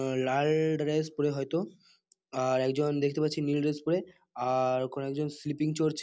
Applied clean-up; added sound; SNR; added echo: none; none; none; none.